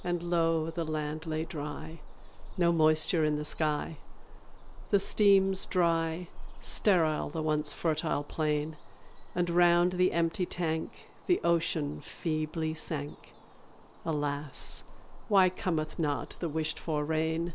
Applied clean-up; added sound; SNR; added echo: none; Bird vocalization, bird call, bird song; 12 dB; none.